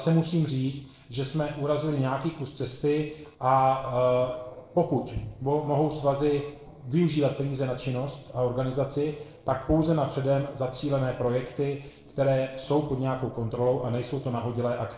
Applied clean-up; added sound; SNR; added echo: neural separator model SepFormer DNS4.